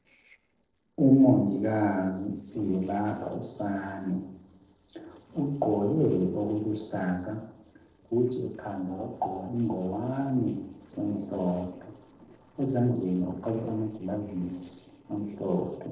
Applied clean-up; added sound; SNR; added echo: neural separator model SepFormer DNS4.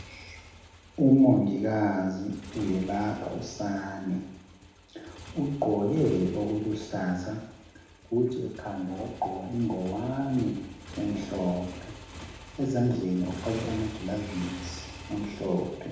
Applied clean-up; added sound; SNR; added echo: none; Motorcycle; 16 dB; reverberation time 0.8 s.